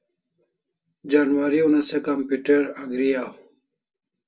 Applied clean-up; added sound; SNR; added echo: none; none; none; reverberation time 0.2 s.